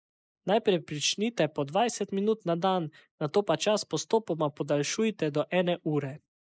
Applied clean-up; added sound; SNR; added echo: neural mask model Resemble Enhance denoiser.